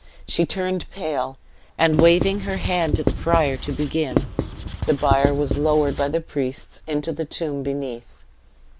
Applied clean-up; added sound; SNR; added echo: none; Writing; 2 dB; none.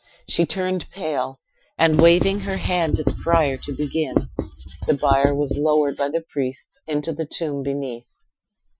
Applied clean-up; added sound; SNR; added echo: classical method Wiener filter.